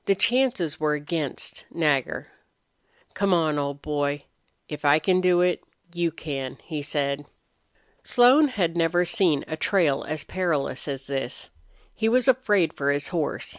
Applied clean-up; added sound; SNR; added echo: none; none; none; none.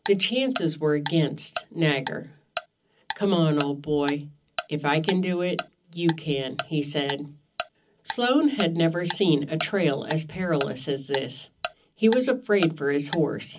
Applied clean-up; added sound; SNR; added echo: none; Tick-tock; 13 dB; reverberation time 0.4 s.